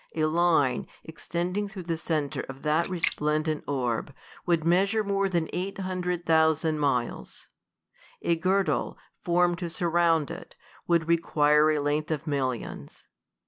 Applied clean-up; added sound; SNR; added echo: none; Splash, splatter; 12 dB; none.